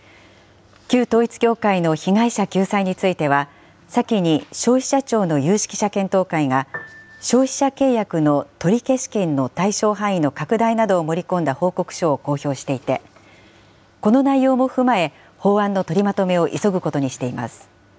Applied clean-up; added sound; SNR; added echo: none; Piano; 19 dB; none.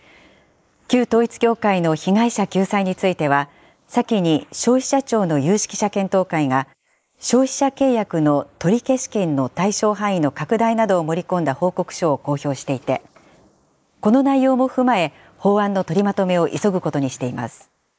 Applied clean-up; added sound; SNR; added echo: neural mask model Resemble Enhance denoiser.